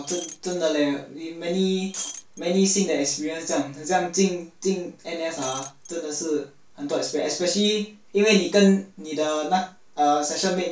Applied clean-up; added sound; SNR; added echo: none; Shatter; 15 dB; reverberation time 0.2 s.